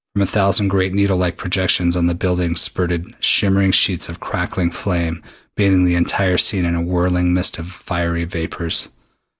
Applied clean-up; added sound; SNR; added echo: none; none; none; none.